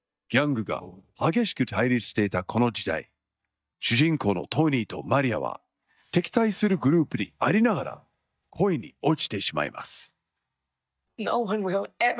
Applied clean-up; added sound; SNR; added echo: neural mask model DeepFilterNet 3.